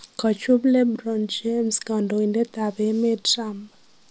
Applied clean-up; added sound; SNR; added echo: none; none; none; none.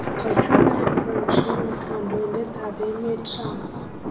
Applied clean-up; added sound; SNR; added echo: none; Thunder; -5 dB; reverberation time 0.9 s.